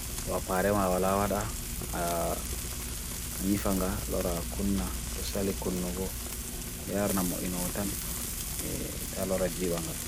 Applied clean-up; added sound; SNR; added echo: none; Frying (food); 3 dB; none.